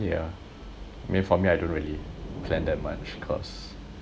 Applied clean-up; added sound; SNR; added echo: none; Thunder / Rain; 12 dB; none.